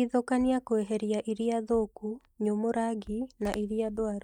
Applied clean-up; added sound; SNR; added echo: neural mask model DeepFilterNet 3.